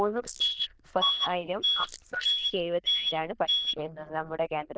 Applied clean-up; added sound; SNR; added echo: neural diffusion model UNIVERSE++.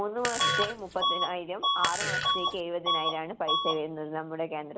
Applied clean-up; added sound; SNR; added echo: none; Fart + Bus / Alarm; -4 dB; none.